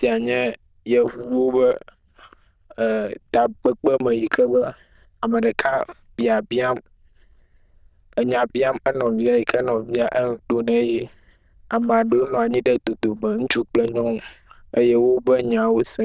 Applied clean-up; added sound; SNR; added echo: neural diffusion model UNIVERSE++.